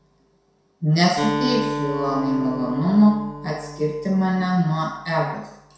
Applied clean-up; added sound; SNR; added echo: none; Acoustic guitar; 9 dB; reverberation time 0.7 s.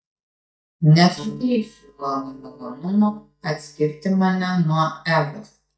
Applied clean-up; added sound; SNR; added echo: neural mask model DeepFilterNet 3.